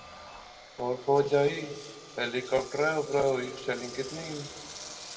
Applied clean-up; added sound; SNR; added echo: none; Engine; 15 dB; reverberation time 1.5 s.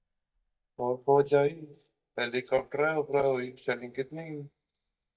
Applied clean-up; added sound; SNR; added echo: neural mask model DeepFilterNet 3.